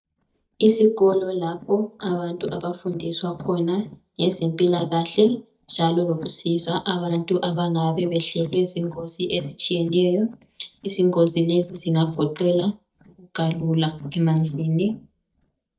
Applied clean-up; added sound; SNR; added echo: neural mask model DeepFilterNet 3.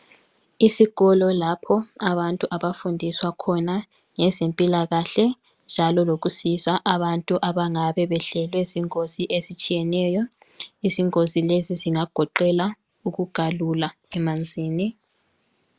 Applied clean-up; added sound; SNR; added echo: none; none; none; none.